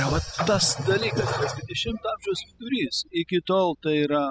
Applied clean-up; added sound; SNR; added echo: classical method spectral subtraction.